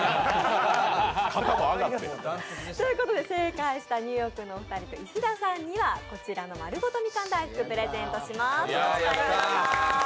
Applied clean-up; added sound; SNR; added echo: none; none; none; none.